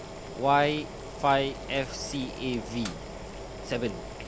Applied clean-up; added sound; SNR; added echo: none; Boiling; 9 dB; none.